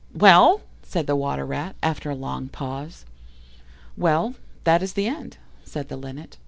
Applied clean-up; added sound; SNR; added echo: none; none; none; none.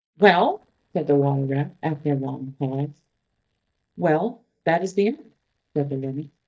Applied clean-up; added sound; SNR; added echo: neural mask model DeepFilterNet 3.